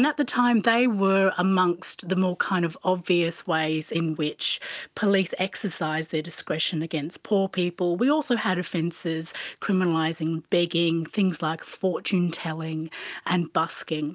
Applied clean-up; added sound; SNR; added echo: none; none; none; none.